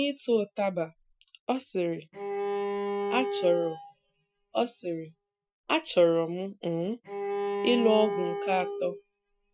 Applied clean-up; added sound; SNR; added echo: classical method Wiener filter.